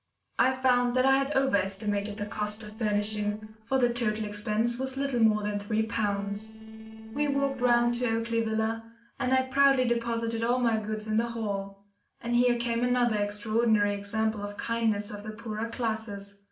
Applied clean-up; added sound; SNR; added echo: neural separator model SepFormer DNS4.